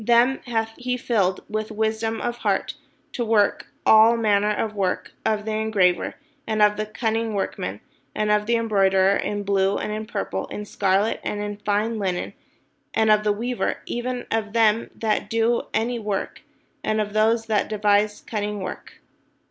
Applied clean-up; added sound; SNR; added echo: none; none; none; none.